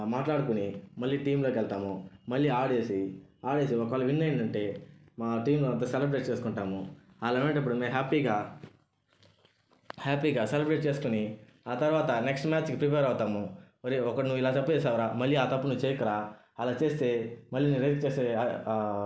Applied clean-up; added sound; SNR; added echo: none; none; none; none.